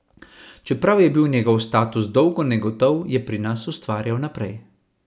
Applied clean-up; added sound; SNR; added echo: none; none; none; none.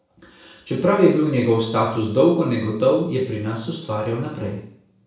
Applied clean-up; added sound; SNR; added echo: none; none; none; reverberation time 0.6 s.